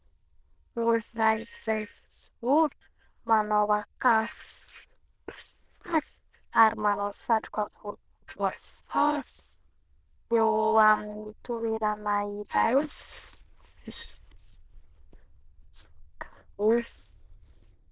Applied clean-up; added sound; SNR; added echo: neural diffusion model UNIVERSE++.